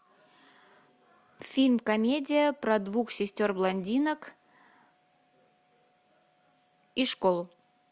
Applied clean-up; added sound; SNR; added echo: none; none; none; none.